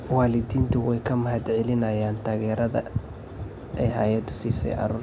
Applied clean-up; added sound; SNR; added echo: none; none; none; none.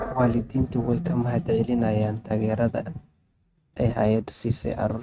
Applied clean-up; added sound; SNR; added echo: neural mask model RNNoise.